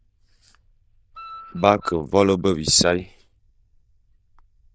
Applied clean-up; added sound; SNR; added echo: neural diffusion model UNIVERSE++.